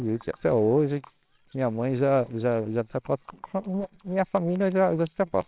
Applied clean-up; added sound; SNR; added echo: neural separator model SepFormer WHAMR!.